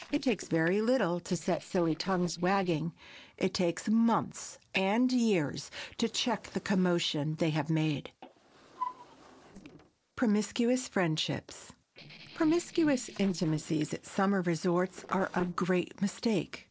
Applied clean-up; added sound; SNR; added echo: neural separator model SepFormer DNS4.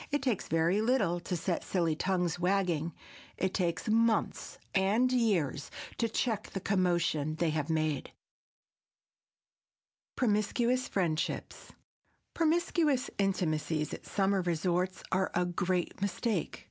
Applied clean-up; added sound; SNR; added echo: none; none; none; none.